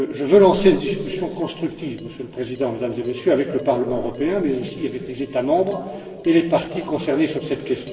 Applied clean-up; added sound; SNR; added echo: neural separator model SepFormer DNS4.